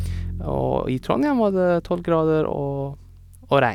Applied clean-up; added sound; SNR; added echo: none; Bowed string instrument; 13 dB; none.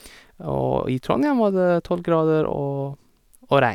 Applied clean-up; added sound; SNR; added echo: none; none; none; none.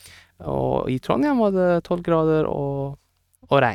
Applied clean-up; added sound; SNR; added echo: neural mask model RNNoise.